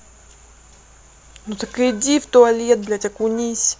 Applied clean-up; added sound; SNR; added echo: none; none; none; none.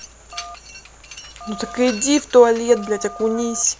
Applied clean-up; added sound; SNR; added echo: none; Mechanisms + Telephone; 16 dB; none.